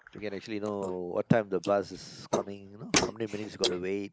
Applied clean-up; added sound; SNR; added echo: neural mask model Resemble Enhance denoiser.